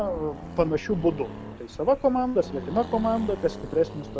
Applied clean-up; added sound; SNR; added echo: none; Accelerating, revving, vroom; 12 dB; none.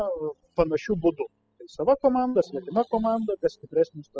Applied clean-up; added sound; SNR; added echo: classical method spectral subtraction.